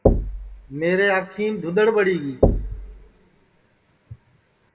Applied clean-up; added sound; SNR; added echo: none; Knock / Wood; 1 dB; reverberation time 0.9 s.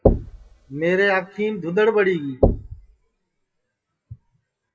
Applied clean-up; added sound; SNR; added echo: classical method WPE with log-MMSE.